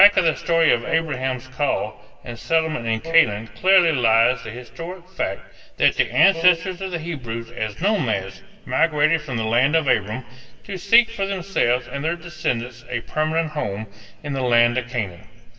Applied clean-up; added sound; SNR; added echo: none; Wind instrument, woodwind instrument; 13 dB; reverberation time 2.4 s.